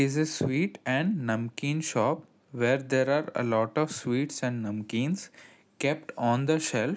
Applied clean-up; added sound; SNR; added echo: none; none; none; none.